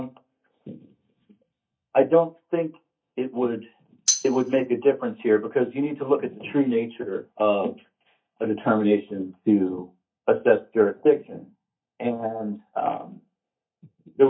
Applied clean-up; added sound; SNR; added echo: neural mask model DeepFilterNet 3.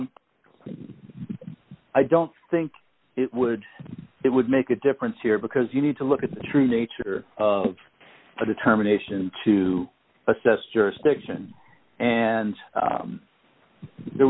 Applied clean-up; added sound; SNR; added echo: none; none; none; none.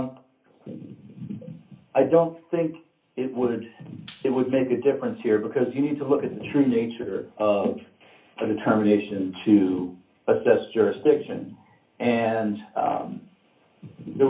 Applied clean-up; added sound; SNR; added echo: none; Tambourine; 5 dB; reverberation time 0.3 s.